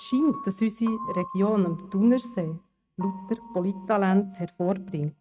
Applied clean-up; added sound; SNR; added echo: neural mask model RNNoise.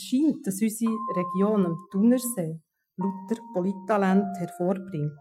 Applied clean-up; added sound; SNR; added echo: classical method Wiener filter.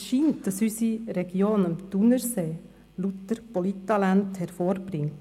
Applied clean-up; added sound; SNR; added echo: none; none; none; none.